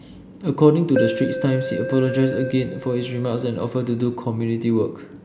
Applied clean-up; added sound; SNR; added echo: none; Keyboard (musical); 7 dB; none.